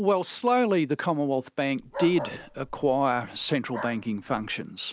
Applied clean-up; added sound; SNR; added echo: none; Bark; 13 dB; none.